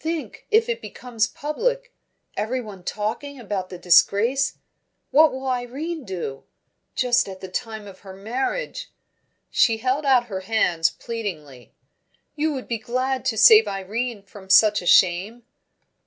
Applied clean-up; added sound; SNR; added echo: none; none; none; none.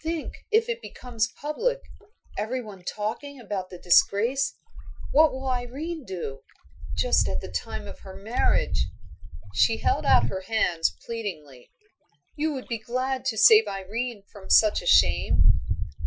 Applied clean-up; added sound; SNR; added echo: classical method Wiener filter.